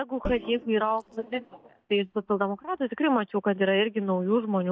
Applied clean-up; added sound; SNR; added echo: neural mask model DeepFilterNet 3.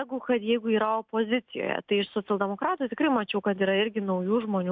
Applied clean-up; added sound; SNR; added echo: none; none; none; none.